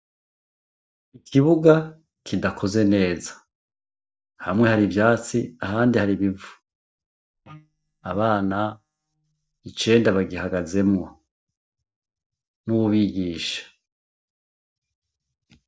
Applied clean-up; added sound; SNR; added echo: neural mask model DeepFilterNet 3.